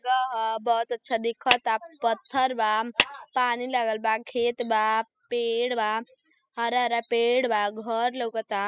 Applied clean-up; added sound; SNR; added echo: classical method spectral subtraction.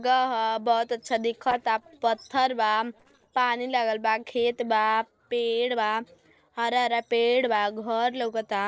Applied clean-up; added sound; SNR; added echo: neural separator model SepFormer DNS4.